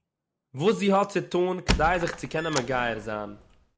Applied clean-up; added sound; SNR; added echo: none; Squeak; 6 dB; none.